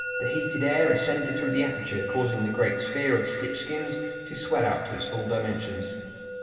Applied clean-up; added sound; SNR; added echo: none; Musical instrument; 5 dB; reverberation time 2.3 s.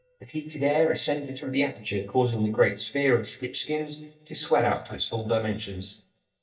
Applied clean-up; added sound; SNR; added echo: neural mask model DeepFilterNet 3.